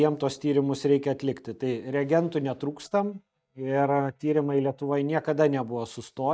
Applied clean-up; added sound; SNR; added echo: neural mask model DeepFilterNet 3.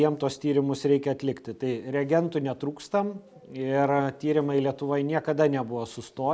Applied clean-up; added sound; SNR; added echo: none; none; none; none.